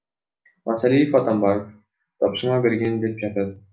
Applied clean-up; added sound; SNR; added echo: none; none; none; none.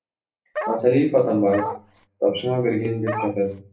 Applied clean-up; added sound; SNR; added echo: none; Bark; 7 dB; reverberation time 0.3 s.